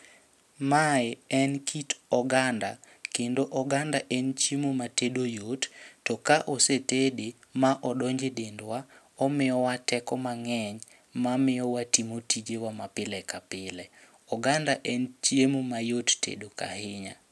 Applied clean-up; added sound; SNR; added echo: none; none; none; none.